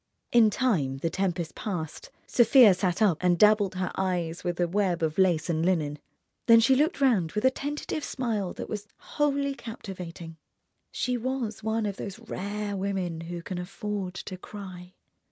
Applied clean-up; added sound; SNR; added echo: none; none; none; none.